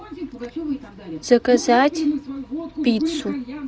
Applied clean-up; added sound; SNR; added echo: none; none; none; none.